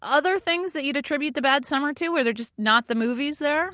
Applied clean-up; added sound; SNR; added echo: none; none; none; none.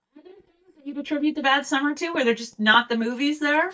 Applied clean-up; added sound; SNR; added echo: neural mask model DeepFilterNet 3.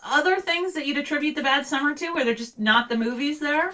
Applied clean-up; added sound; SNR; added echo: neural separator model SepFormer DNS4.